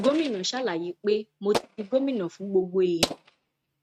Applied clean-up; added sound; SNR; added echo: neural mask model RNNoise.